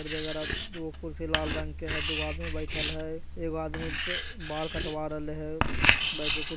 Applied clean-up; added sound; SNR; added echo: none; Writing; -5 dB; none.